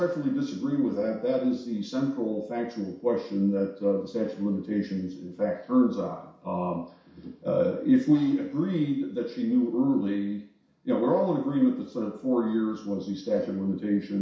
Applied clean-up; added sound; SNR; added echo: none; none; none; reverberation time 0.6 s.